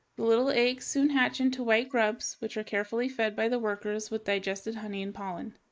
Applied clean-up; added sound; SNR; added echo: neural mask model Resemble Enhance denoiser.